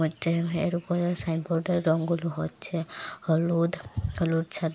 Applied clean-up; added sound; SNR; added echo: none; none; none; none.